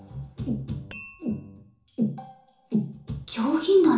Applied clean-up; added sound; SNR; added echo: none; Tap; 18 dB; reverberation time 0.7 s.